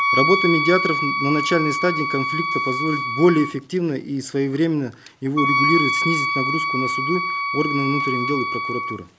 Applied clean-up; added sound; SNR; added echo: none; Wind instrument, woodwind instrument; 1 dB; none.